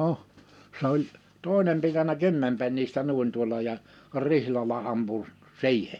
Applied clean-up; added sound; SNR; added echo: none; none; none; none.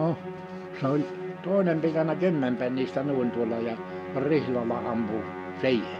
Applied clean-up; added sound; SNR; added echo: none; Musical instrument; 9 dB; none.